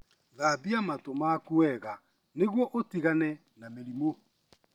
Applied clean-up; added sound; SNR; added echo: none; none; none; none.